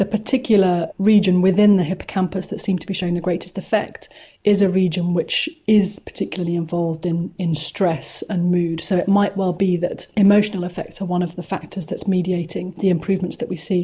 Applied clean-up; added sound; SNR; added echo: none; none; none; none.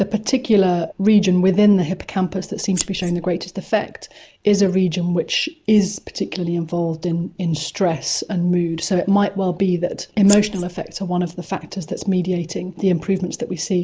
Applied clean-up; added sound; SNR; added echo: none; Scissors; 10 dB; none.